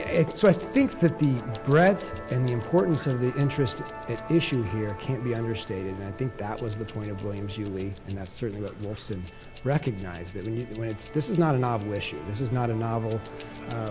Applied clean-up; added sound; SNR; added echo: none; Keys jangling + Musical instrument; 13 dB; none.